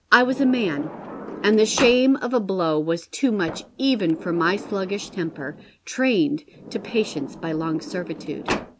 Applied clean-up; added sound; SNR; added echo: none; Sliding door; 13 dB; none.